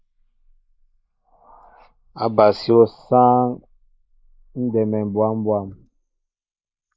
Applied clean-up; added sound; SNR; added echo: neural mask model Resemble Enhance denoiser.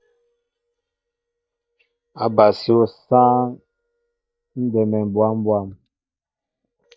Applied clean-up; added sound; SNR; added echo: neural mask model DeepFilterNet 3.